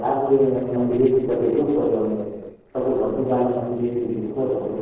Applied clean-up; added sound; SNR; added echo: neural separator model SepFormer DNS4.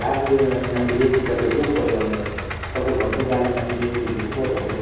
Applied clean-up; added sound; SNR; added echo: none; Idling; 7 dB; reverberation time 1.3 s.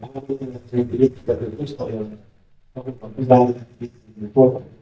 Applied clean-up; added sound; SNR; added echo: neural mask model DeepFilterNet 3.